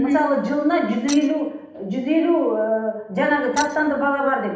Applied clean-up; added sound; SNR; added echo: none; Shatter; 18 dB; reverberation time 0.9 s.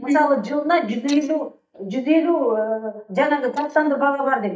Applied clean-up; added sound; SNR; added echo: neural mask model DeepFilterNet 3.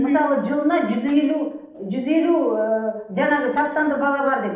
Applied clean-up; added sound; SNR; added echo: neural separator model SepFormer DNS4.